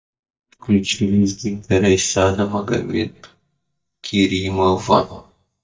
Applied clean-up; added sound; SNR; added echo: neural mask model DeepFilterNet 3.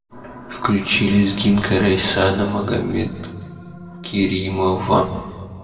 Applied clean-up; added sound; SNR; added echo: none; Organ; 19 dB; reverberation time 1.5 s.